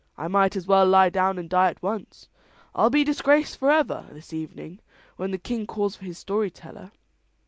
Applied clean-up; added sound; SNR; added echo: none; none; none; none.